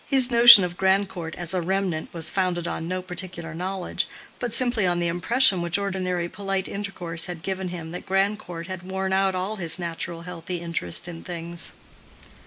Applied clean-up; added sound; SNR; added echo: neural mask model Resemble Enhance denoiser.